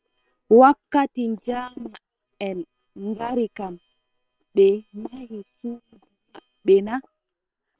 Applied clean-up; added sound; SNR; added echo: neural separator model SepFormer WHAM!.